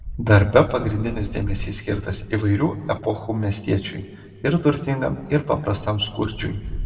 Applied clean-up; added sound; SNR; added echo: none; Wind; 13 dB; reverberation time 1.4 s.